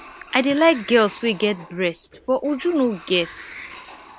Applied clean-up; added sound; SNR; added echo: none; Sliding door; 19 dB; none.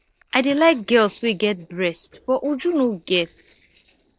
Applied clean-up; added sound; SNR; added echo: neural separator model SepFormer DNS4.